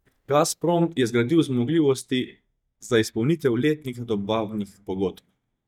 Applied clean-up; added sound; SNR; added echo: neural mask model DeepFilterNet 3.